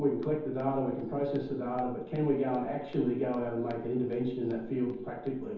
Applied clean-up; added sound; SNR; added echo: none; Walk, footsteps; 20 dB; reverberation time 0.9 s.